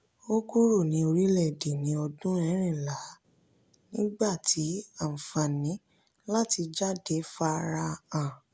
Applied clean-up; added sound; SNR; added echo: none; none; none; none.